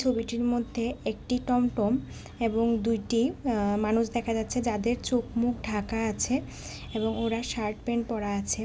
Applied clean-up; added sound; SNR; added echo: none; none; none; none.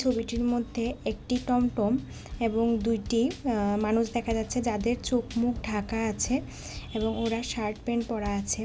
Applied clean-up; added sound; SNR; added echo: none; Drum kit; 17 dB; none.